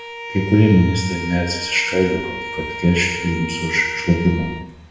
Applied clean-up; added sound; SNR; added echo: none; Bowed string instrument; 11 dB; reverberation time 0.9 s.